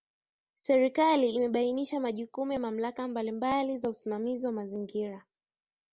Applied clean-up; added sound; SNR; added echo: none; none; none; none.